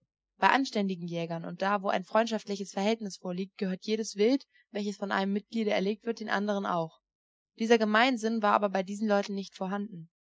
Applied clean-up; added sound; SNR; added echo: neural mask model Resemble Enhance denoiser.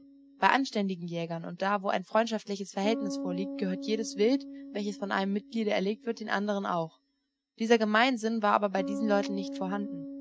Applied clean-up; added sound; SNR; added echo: neural mask model RNNoise.